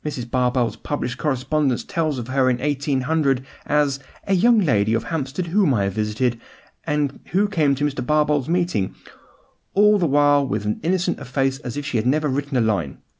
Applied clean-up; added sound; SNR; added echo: none; none; none; none.